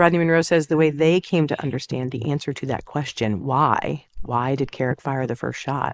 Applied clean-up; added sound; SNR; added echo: neural mask model Resemble Enhance denoiser.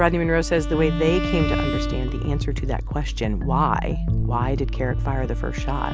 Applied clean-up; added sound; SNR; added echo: none; Bowed string instrument; 11 dB; none.